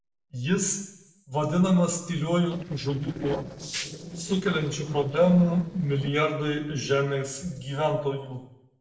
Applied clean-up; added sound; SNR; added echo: neural separator model SepFormer DNS4.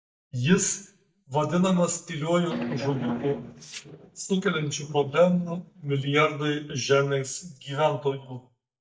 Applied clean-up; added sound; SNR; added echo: neural mask model DeepFilterNet 3.